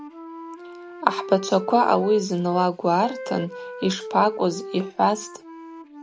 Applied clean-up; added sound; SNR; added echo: none; Wind instrument, woodwind instrument; 13 dB; none.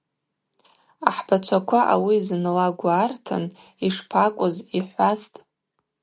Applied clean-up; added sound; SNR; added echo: none; none; none; none.